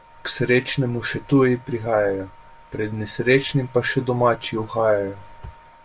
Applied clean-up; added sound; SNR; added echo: none; none; none; none.